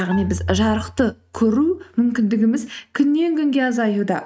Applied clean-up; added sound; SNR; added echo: neural mask model RNNoise.